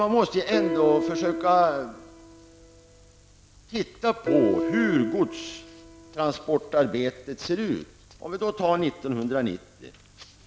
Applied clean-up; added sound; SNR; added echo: none; Piano; 5 dB; none.